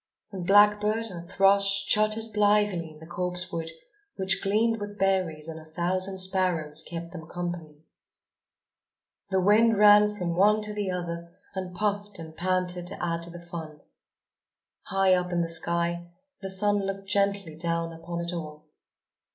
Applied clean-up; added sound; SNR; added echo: none; none; none; none.